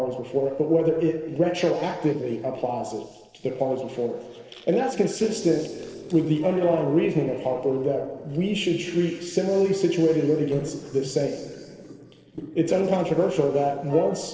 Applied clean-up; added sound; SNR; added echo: neural separator model SepFormer DNS4.